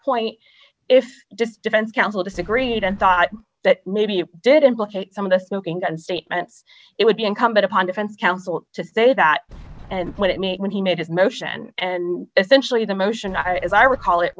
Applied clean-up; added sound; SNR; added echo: none; Sliding door; 18 dB; none.